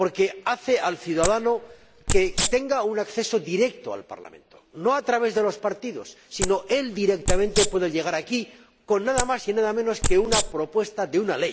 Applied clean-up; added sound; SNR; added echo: none; Wild animals; 2 dB; none.